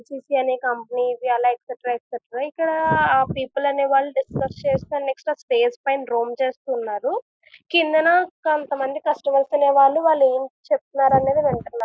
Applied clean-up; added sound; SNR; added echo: classical method Wiener filter.